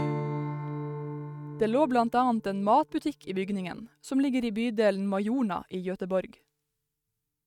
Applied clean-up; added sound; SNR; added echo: neural mask model RNNoise.